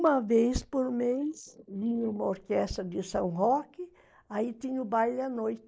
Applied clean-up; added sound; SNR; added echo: neural mask model Resemble Enhance denoiser.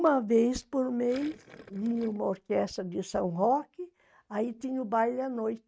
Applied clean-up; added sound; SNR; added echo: neural mask model RNNoise.